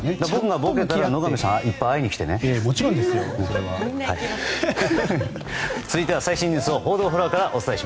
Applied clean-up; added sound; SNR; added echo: none; none; none; none.